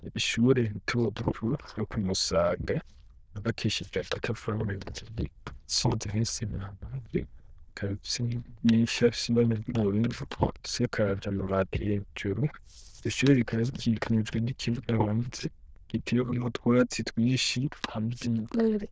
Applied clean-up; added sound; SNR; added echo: neural diffusion model UNIVERSE++.